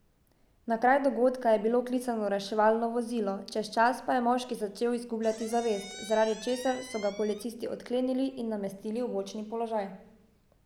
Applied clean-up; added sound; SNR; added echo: none; Squeak; 16 dB; none.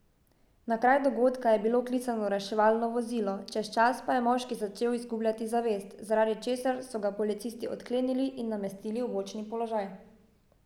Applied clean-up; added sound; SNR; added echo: none; none; none; none.